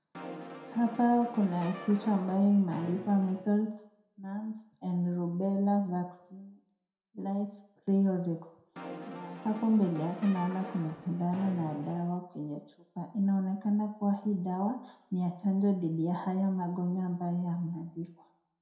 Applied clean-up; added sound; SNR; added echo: none; Brass instrument; 13 dB; reverberation time 0.6 s.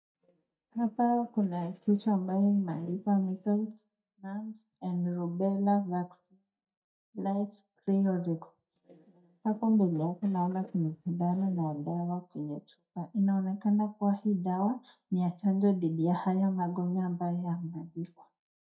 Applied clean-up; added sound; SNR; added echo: neural mask model DeepFilterNet 3.